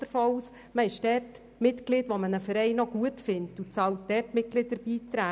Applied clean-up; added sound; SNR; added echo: none; none; none; none.